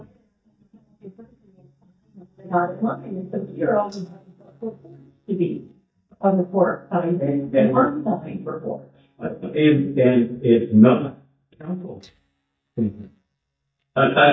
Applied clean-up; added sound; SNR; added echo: neural mask model DeepFilterNet 3.